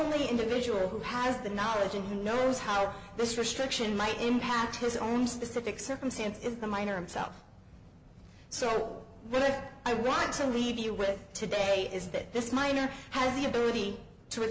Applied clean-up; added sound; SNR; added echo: none; none; none; none.